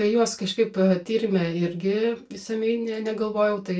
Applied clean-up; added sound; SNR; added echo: none; none; none; reverberation time 0.2 s.